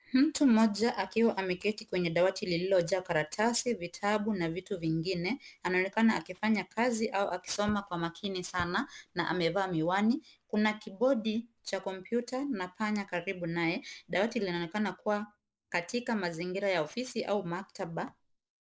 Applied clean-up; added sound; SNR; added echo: neural mask model Resemble Enhance denoiser.